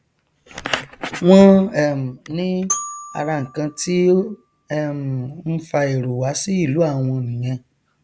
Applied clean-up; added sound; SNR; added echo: none; Glockenspiel; 14 dB; none.